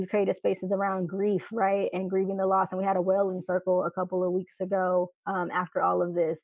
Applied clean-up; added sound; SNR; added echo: none; none; none; none.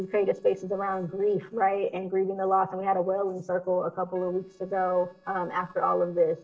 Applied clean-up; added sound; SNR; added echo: neural separator model SepFormer DNS4.